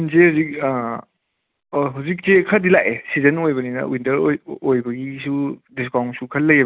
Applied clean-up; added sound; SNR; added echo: none; none; none; none.